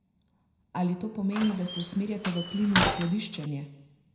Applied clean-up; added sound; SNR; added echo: none; Slam; 1 dB; reverberation time 0.7 s.